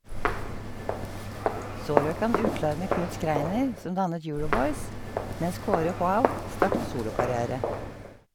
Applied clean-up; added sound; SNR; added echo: none; Walk, footsteps; 0 dB; none.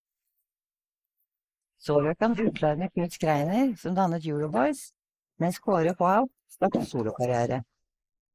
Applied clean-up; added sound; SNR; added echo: neural mask model Resemble Enhance denoiser.